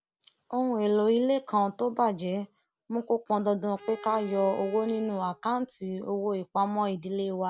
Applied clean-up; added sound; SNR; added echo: none; Bowed string instrument; 18 dB; none.